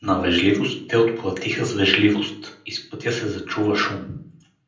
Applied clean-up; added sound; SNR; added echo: none; none; none; reverberation time 0.6 s.